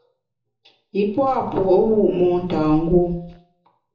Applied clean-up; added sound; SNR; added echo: none; Insect; 15 dB; reverberation time 0.6 s.